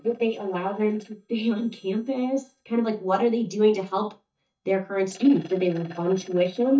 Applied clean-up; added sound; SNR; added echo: neural mask model DeepFilterNet 3.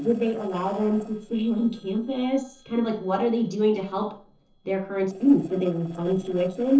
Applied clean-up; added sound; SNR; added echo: neural separator model SepFormer DNS4.